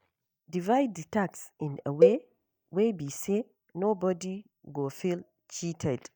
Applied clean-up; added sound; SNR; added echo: neural mask model DeepFilterNet 3.